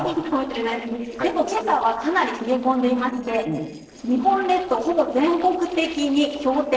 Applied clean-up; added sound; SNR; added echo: neural separator model SepFormer DNS4.